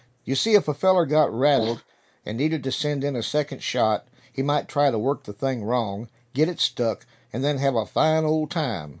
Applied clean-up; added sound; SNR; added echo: neural mask model Resemble Enhance denoiser.